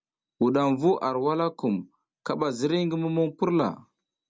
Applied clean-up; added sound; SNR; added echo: none; none; none; none.